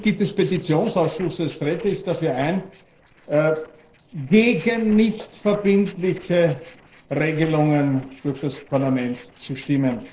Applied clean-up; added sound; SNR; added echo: neural separator model SepFormer DNS4.